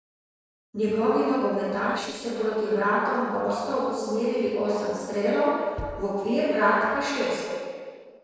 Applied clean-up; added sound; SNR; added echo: neural separator model SepFormer DNS4.